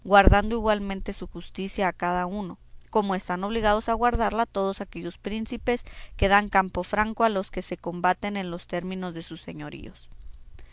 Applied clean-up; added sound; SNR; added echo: none; none; none; none.